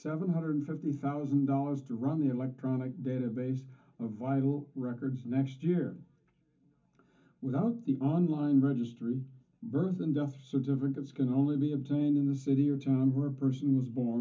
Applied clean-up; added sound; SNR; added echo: none; none; none; reverberation time 0.3 s.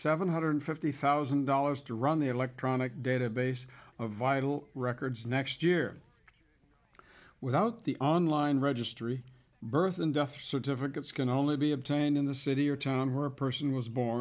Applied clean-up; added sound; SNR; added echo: none; none; none; none.